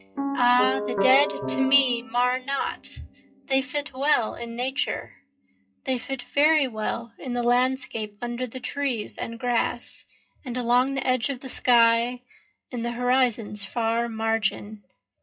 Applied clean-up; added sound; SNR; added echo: classical method WPE with log-MMSE.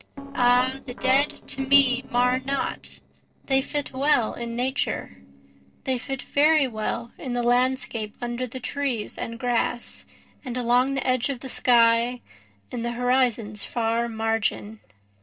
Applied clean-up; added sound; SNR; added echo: neural separator model SepFormer DNS4.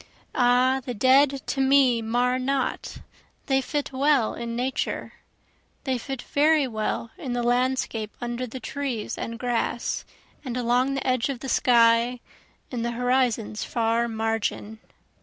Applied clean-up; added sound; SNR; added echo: none; none; none; none.